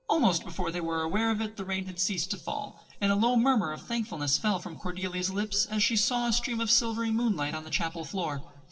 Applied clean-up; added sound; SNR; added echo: neural separator model SepFormer DNS4.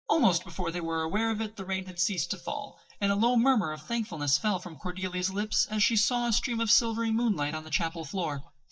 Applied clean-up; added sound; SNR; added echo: neural mask model DeepFilterNet 3.